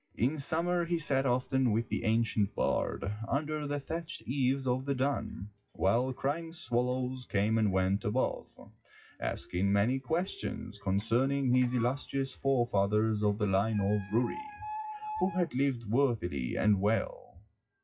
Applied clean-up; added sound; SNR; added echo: classical method WPE with log-MMSE.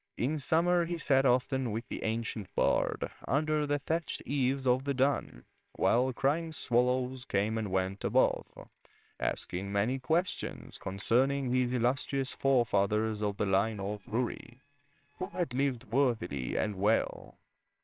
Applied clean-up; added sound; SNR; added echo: neural separator model SepFormer WHAMR!.